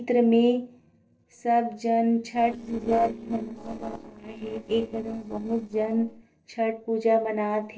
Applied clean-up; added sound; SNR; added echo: neural separator model SepFormer DNS4.